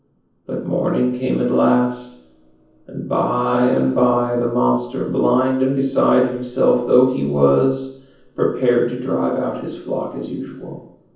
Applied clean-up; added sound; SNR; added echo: none; none; none; reverberation time 0.7 s.